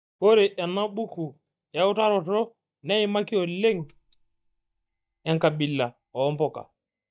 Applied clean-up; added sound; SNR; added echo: neural mask model DeepFilterNet 3.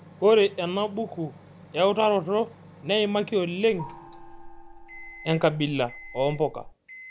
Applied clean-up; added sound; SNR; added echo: none; Microwave oven + Gong; 18 dB; none.